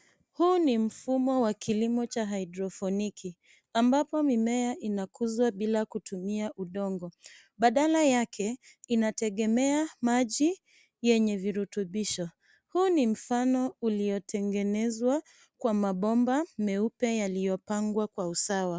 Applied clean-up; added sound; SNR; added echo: none; none; none; none.